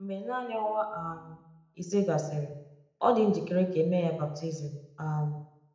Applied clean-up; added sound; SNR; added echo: none; none; none; reverberation time 0.7 s.